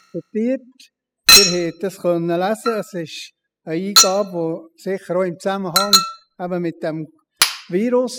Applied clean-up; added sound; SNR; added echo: classical method spectral subtraction.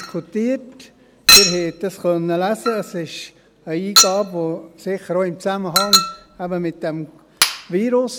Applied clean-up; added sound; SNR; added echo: none; Chink, clink; -1 dB; none.